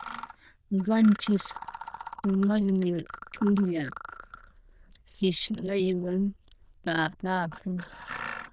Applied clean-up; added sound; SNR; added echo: neural diffusion model UNIVERSE++.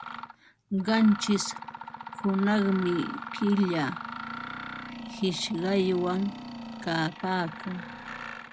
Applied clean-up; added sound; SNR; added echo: none; Mechanisms; 10 dB; none.